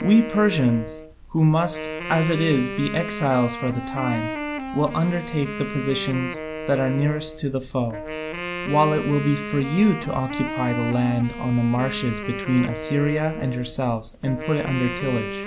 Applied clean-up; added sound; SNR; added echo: none; Wind instrument, woodwind instrument; 9 dB; none.